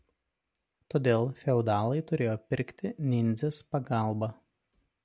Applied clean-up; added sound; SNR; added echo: none; none; none; none.